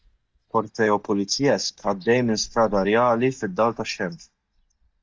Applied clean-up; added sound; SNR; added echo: neural mask model DeepFilterNet 3.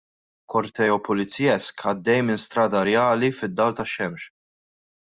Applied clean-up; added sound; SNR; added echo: none; none; none; none.